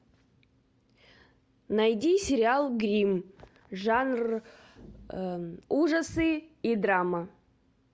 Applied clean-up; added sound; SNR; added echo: none; none; none; none.